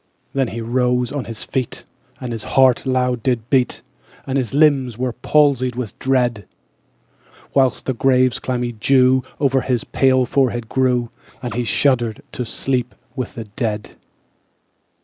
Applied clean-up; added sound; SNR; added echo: neural mask model Resemble Enhance denoiser.